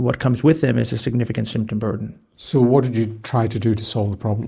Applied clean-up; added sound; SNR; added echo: neural mask model Resemble Enhance denoiser.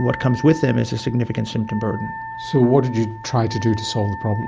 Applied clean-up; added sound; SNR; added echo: none; Wind instrument, woodwind instrument; 13 dB; none.